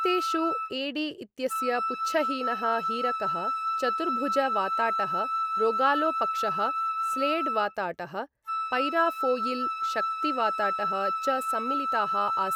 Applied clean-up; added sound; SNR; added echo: none; Wind instrument, woodwind instrument; -1 dB; none.